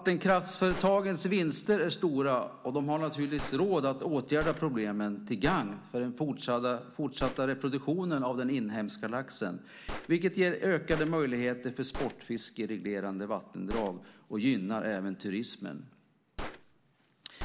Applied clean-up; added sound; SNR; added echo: none; Gunshot, gunfire; 15 dB; none.